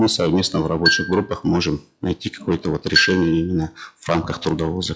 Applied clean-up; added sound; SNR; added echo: classical method log-MMSE.